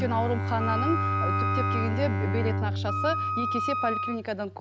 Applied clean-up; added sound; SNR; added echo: none; Wind instrument, woodwind instrument + Bowed string instrument; -3 dB; none.